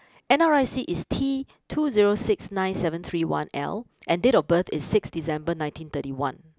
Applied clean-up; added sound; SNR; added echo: none; none; none; none.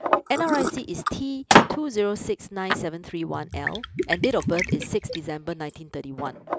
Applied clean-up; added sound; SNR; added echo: none; Liquid; -2 dB; none.